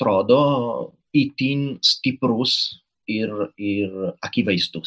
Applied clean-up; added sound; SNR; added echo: none; none; none; none.